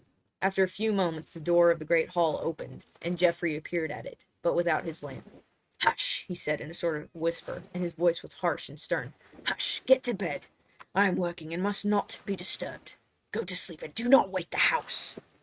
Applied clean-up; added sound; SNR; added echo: neural mask model RNNoise.